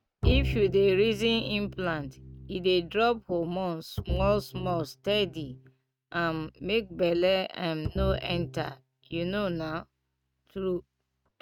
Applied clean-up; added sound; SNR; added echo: neural mask model RNNoise.